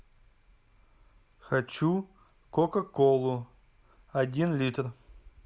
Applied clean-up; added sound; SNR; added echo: none; none; none; none.